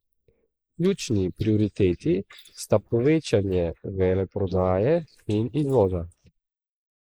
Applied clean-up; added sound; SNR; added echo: neural mask model Resemble Enhance denoiser.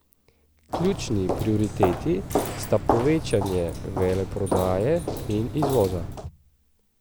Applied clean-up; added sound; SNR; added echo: none; Walk, footsteps; 4 dB; none.